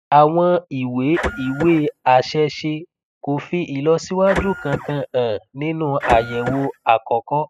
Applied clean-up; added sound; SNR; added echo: classical method spectral subtraction.